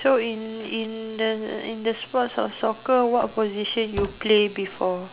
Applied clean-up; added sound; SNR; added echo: none; Slam; 17 dB; none.